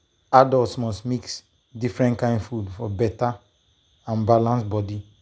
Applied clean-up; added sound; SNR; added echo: none; none; none; none.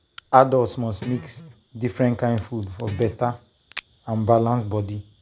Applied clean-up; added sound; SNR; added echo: none; Crack + Guitar; 17 dB; none.